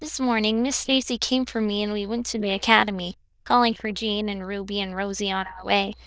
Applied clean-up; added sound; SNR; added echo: neural diffusion model UNIVERSE++.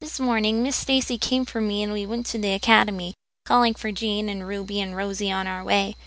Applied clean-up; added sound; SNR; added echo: none; none; none; none.